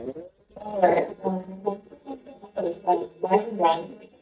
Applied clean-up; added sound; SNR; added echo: neural mask model DeepFilterNet 3.